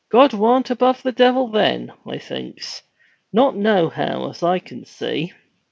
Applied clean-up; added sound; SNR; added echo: none; none; none; none.